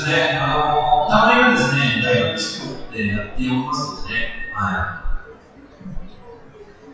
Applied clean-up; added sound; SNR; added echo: classical method WPE with log-MMSE.